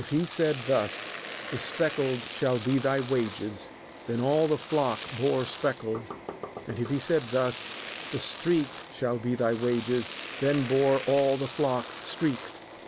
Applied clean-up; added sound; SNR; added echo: none; Knock + Domestic sounds, home sounds; 12 dB; none.